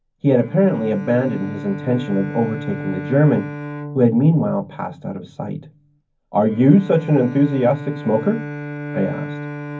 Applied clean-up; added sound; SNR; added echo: none; Bowed string instrument; 12 dB; reverberation time 0.4 s.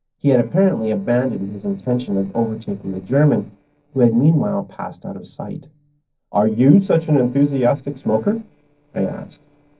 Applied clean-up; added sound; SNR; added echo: neural separator model SepFormer DNS4.